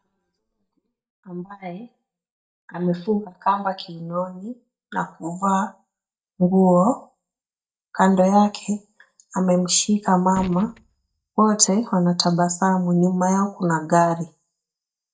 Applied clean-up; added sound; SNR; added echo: neural mask model DeepFilterNet 3.